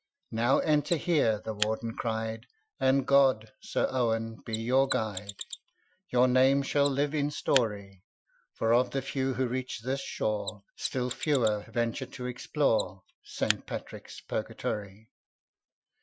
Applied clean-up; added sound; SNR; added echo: classical method Wiener filter.